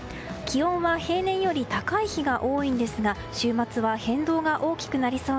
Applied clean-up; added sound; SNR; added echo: none; none; none; none.